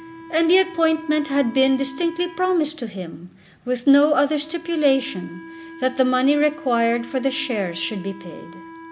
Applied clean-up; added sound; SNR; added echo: none; Wind instrument, woodwind instrument; 18 dB; none.